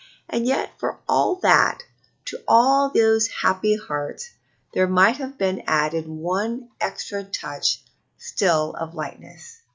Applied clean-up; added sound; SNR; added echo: none; none; none; none.